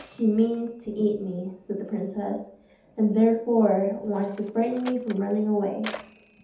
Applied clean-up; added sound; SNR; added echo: none; Mechanisms; 19 dB; reverberation time 0.6 s.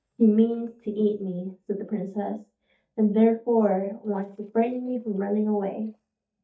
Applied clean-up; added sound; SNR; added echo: neural mask model DeepFilterNet 3.